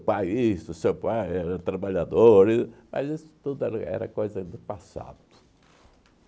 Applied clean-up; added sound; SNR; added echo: none; none; none; none.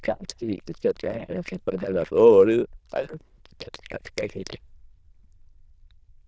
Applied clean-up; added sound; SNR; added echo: neural diffusion model UNIVERSE++.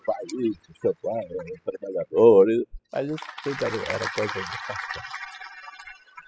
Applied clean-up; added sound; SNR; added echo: classical method spectral subtraction.